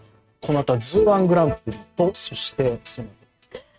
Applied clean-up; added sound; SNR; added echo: neural mask model RNNoise.